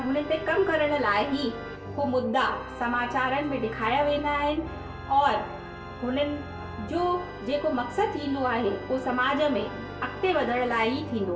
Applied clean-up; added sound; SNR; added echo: none; Organ; 12 dB; reverberation time 0.2 s.